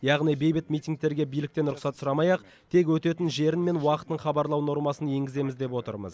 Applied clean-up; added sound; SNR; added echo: none; none; none; none.